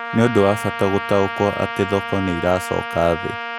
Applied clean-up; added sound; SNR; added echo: none; Trumpet; 8 dB; none.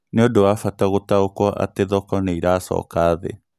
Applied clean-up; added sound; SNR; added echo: none; none; none; none.